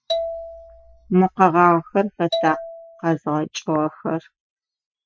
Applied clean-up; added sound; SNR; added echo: classical method Wiener filter.